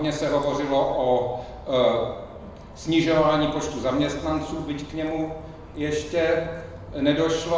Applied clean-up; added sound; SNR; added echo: none; Bus; 17 dB; reverberation time 1.0 s.